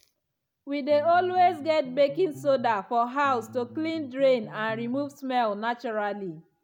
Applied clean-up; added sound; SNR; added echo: none; Bass guitar; 19 dB; none.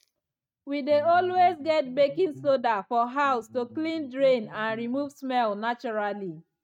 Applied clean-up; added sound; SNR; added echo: neural mask model RNNoise.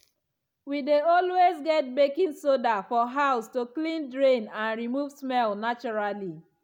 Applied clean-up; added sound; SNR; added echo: none; none; none; none.